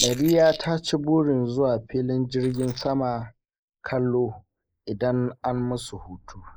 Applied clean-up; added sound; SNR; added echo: neural mask model Resemble Enhance denoiser.